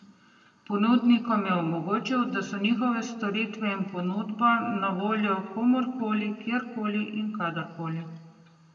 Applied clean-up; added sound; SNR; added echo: none; none; none; reverberation time 1.1 s.